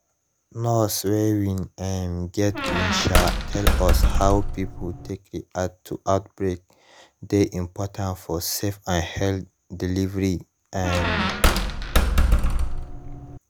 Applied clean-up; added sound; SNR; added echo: none; Squeak; -5 dB; none.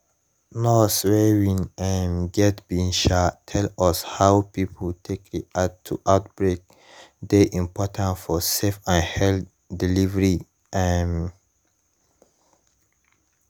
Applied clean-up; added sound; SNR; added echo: none; none; none; none.